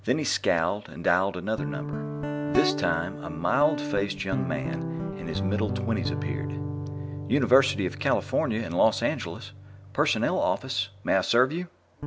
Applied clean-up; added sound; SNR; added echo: none; Guitar; 6 dB; none.